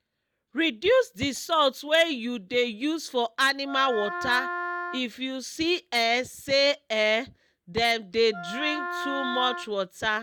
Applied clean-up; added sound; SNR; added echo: none; Wind instrument, woodwind instrument; 7 dB; none.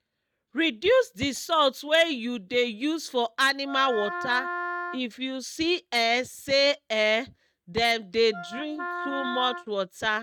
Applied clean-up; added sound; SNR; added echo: neural mask model RNNoise.